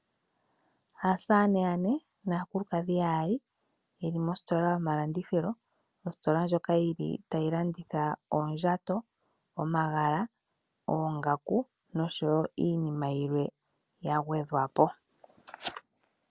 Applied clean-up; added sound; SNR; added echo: none; none; none; none.